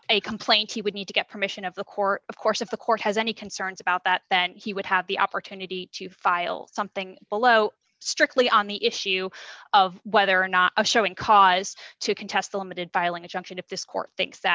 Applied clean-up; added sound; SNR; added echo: none; none; none; none.